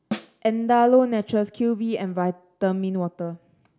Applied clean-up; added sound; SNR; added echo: none; Snare drum; 9 dB; none.